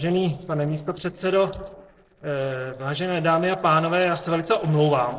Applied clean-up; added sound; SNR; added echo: neural separator model SepFormer DNS4.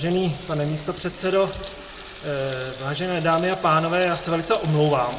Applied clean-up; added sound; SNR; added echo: none; Sink (filling or washing) / Water tap, faucet; 18 dB; reverberation time 1.2 s.